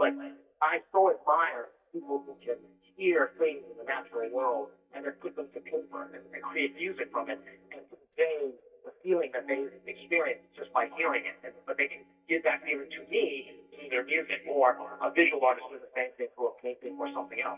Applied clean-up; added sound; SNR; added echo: neural mask model DeepFilterNet 3.